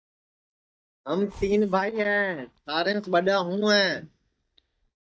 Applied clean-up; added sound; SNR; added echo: neural mask model DeepFilterNet 3.